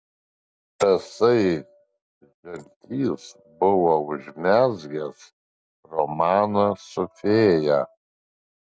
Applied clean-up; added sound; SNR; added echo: none; none; none; none.